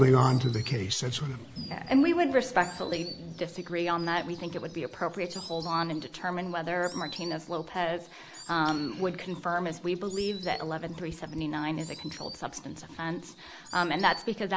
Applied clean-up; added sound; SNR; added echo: none; Insect + Dishes, pots, and pans; 18 dB; none.